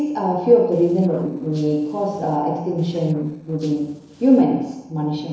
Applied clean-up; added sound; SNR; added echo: neural separator model SepFormer DNS4.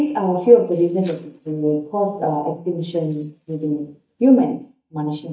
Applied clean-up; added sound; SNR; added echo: neural mask model DeepFilterNet 3.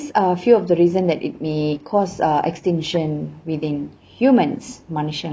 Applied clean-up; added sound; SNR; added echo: none; none; none; none.